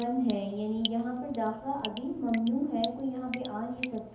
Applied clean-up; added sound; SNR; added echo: none; Drip; 11 dB; reverberation time 2.2 s.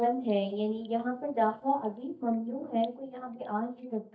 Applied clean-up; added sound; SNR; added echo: neural mask model DeepFilterNet 3.